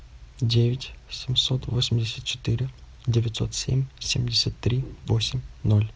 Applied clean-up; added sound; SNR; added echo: none; none; none; none.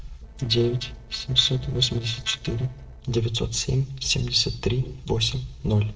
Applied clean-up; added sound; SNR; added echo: neural separator model SepFormer DNS4.